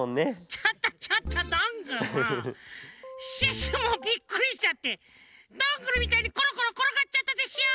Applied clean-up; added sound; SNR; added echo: none; none; none; none.